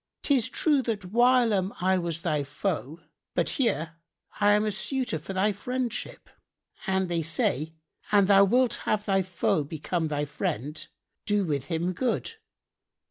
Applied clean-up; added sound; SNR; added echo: none; none; none; none.